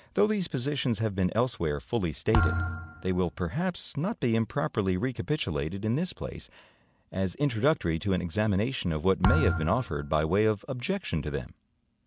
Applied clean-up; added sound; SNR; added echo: none; Thump, thud; 3 dB; none.